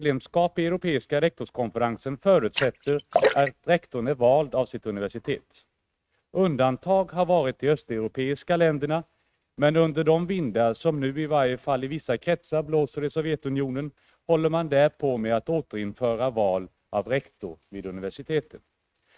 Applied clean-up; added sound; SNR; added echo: neural mask model RNNoise.